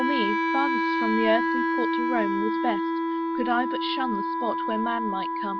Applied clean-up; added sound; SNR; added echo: none; Wind instrument, woodwind instrument; -4 dB; none.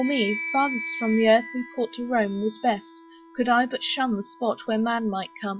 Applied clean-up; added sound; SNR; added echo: classical method log-MMSE.